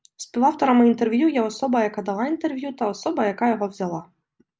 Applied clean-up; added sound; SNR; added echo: none; none; none; none.